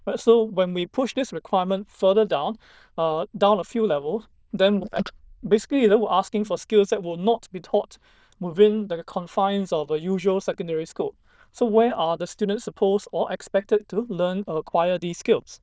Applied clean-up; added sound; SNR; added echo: neural diffusion model UNIVERSE++.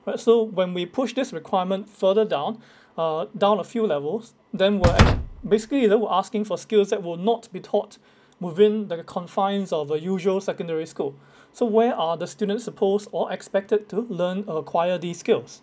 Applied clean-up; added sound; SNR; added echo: none; Slam; 0 dB; none.